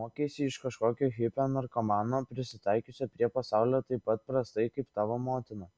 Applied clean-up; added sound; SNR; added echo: none; none; none; none.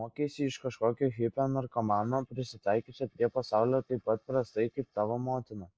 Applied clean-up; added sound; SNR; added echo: neural mask model Resemble Enhance denoiser.